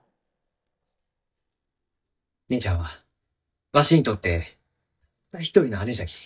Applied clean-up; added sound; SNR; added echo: neural mask model DeepFilterNet 3.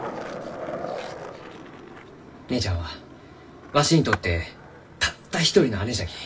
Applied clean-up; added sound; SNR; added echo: none; Skateboard; 10 dB; reverberation time 0.1 s.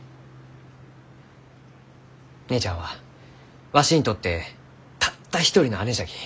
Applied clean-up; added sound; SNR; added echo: none; none; none; none.